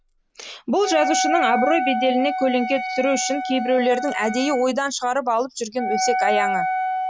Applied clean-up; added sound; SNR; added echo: none; Wind instrument, woodwind instrument; 3 dB; none.